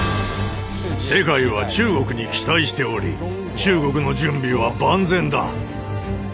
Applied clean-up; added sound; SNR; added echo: none; none; none; none.